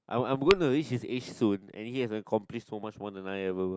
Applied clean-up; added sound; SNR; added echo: none; Tap / Glass; 11 dB; none.